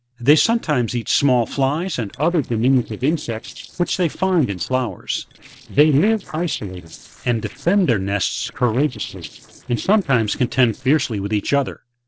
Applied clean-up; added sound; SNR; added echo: neural separator model SepFormer DNS4.